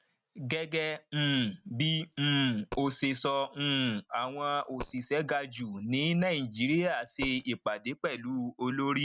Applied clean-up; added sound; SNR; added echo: neural mask model RNNoise.